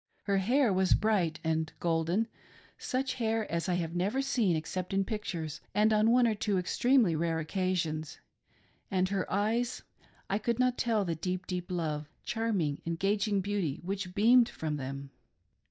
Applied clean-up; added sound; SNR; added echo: neural mask model DeepFilterNet 3.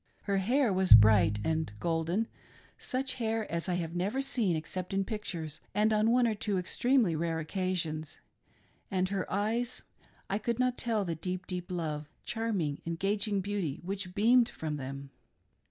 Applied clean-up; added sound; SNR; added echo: none; Piano; -3 dB; none.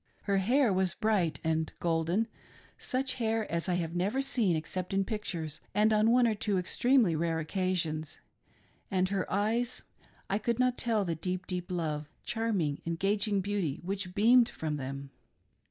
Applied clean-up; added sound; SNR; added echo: neural mask model Resemble Enhance denoiser.